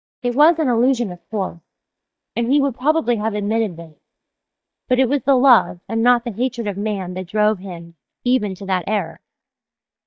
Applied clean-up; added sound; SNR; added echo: neural mask model DeepFilterNet 3.